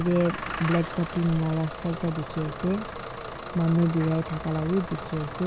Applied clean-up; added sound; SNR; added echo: none; Engine starting / Bus; 10 dB; none.